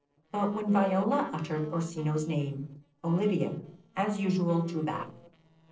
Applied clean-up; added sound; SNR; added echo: neural separator model SepFormer DNS4.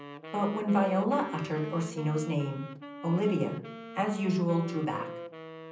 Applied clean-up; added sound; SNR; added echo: none; Wind instrument, woodwind instrument; 12 dB; reverberation time 0.6 s.